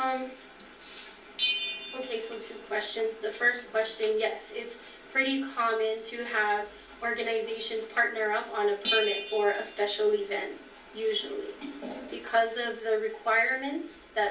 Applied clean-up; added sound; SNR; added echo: none; Bell; 11 dB; reverberation time 0.3 s.